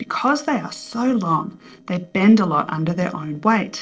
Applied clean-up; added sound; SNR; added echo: neural separator model SepFormer DNS4.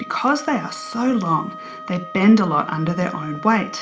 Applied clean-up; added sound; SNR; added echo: none; Wind instrument, woodwind instrument; 15 dB; reverberation time 1.3 s.